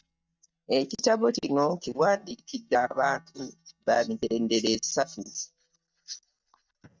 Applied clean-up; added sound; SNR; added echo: neural mask model DeepFilterNet 3.